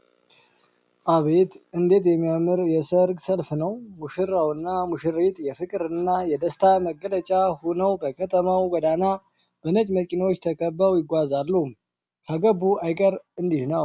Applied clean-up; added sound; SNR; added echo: none; none; none; none.